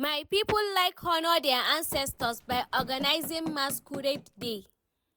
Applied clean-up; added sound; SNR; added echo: none; Run; 13 dB; none.